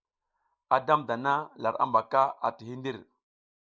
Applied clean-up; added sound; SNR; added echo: neural mask model Resemble Enhance denoiser.